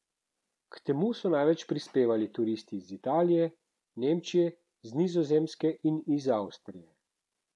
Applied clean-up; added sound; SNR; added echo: none; none; none; none.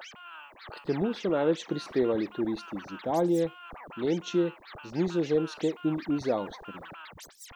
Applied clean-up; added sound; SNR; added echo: none; Scratching (performance technique); 16 dB; none.